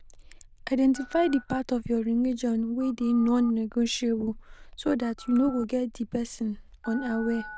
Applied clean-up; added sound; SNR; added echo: neural diffusion model UNIVERSE++.